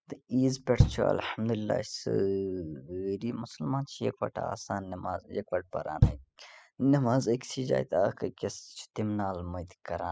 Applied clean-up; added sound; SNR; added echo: classical method spectral subtraction.